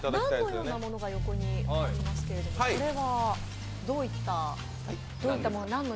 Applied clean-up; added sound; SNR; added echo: none; Accelerating, revving, vroom / Motor vehicle (road); 3 dB; none.